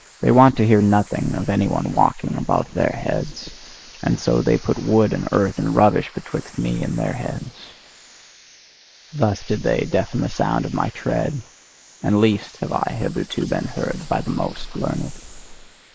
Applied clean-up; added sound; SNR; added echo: neural mask model Resemble Enhance denoiser.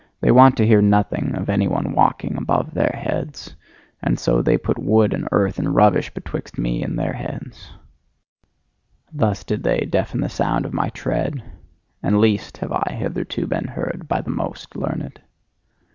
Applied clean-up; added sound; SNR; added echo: none; none; none; none.